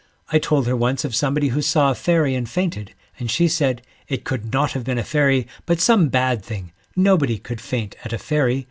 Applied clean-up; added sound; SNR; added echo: none; none; none; none.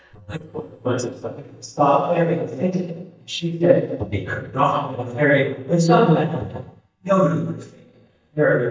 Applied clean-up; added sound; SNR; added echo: neural mask model DeepFilterNet 3.